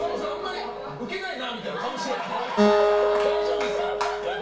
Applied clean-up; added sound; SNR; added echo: none; Acoustic guitar; -3 dB; reverberation time 0.3 s.